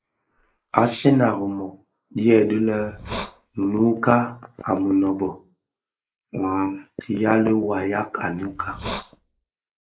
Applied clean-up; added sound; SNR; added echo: neural mask model Resemble Enhance denoiser.